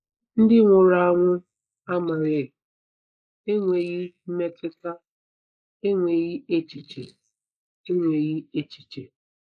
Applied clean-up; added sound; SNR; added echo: neural mask model Resemble Enhance denoiser.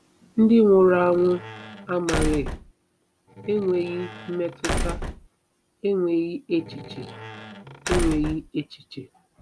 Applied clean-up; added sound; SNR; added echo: none; Squeak / Slam / Wood; 7 dB; none.